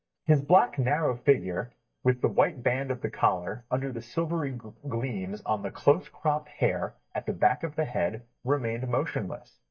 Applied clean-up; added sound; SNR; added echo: neural mask model DeepFilterNet 3.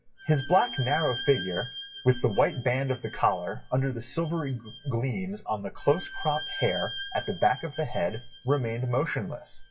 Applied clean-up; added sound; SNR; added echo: classical method WPE with log-MMSE.